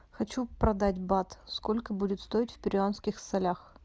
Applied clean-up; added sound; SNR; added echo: none; none; none; none.